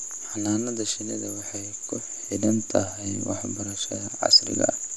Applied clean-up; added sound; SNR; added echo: none; none; none; none.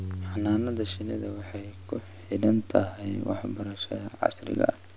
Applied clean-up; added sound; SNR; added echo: none; Bass guitar; 14 dB; none.